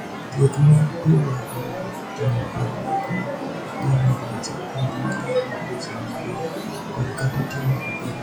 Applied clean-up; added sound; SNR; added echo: classical method log-MMSE.